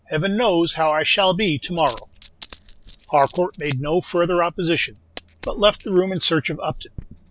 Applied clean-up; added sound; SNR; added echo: none; Coin (dropping); 17 dB; none.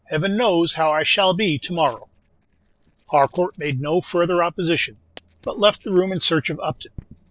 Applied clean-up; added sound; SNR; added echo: neural separator model SepFormer DNS4.